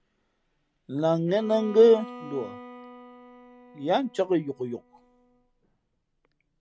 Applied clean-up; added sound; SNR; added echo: none; Bowed string instrument; 19 dB; none.